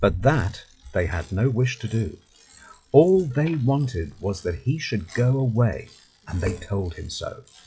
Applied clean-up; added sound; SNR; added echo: classical method log-MMSE.